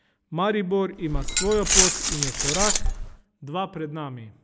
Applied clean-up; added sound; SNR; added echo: none; Glass; -4 dB; none.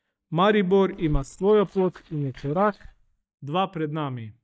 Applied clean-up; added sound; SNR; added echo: neural mask model DeepFilterNet 3.